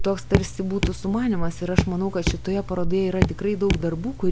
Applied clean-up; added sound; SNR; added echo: none; Raindrop / Drip; 0 dB; none.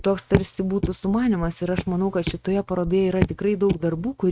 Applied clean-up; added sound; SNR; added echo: neural mask model RNNoise.